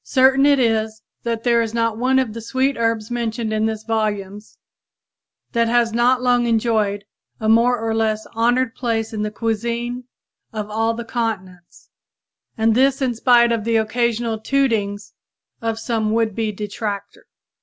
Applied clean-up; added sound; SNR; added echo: none; none; none; none.